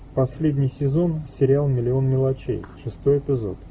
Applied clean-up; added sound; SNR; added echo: none; none; none; none.